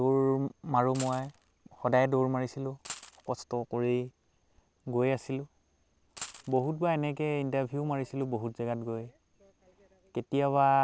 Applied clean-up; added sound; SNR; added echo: none; Coin (dropping); 15 dB; none.